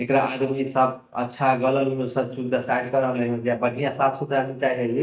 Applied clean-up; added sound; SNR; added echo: neural mask model DeepFilterNet 3.